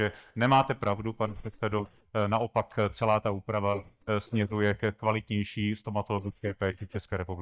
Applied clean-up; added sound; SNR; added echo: neural mask model DeepFilterNet 3.